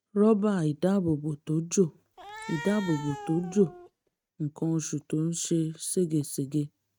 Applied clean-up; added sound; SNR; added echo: neural mask model RNNoise.